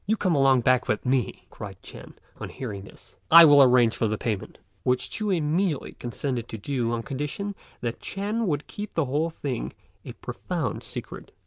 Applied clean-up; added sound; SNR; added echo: none; none; none; none.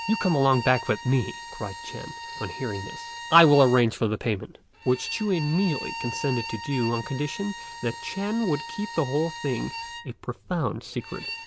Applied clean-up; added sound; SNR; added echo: none; Bowed string instrument; 11 dB; none.